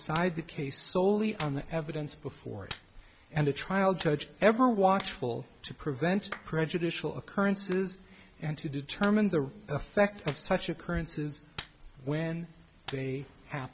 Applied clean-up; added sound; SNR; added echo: none; Clapping; 19 dB; none.